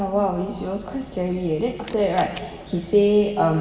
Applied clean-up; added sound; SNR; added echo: none; Camera; 19 dB; reverberation time 2.5 s.